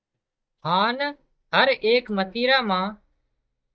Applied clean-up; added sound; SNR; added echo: neural mask model DeepFilterNet 3.